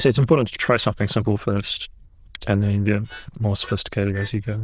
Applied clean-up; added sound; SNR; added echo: neural diffusion model UNIVERSE++.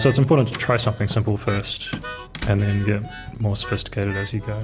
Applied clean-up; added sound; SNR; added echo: none; Harmonica + Keys jangling; 14 dB; none.